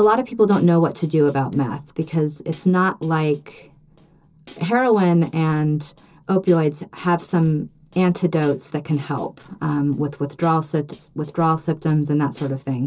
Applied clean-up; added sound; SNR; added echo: neural separator model SepFormer DNS4.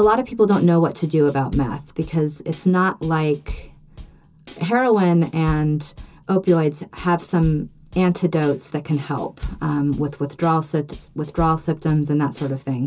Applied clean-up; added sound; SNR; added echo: none; Bass drum / Snare drum / Drum kit; 17 dB; reverberation time 0.2 s.